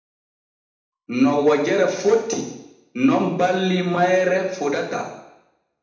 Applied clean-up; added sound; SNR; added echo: none; none; none; reverberation time 0.8 s.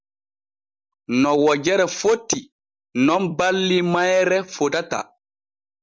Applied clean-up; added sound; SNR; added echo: none; none; none; none.